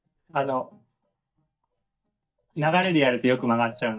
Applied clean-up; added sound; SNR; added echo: neural mask model DeepFilterNet 3.